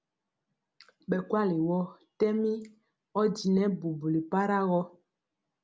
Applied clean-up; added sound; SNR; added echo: none; none; none; none.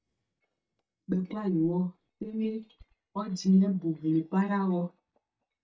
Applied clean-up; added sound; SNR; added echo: neural mask model DeepFilterNet 3.